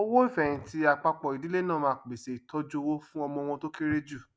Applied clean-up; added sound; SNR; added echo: none; none; none; none.